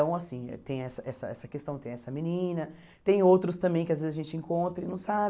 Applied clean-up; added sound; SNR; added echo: none; none; none; none.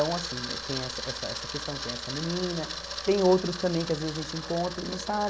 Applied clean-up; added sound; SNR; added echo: none; Camera; 7 dB; none.